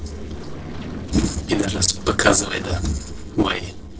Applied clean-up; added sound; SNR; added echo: neural separator model SepFormer DNS4.